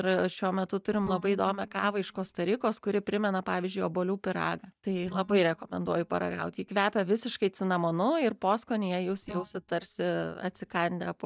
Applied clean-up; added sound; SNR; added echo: neural mask model DeepFilterNet 3.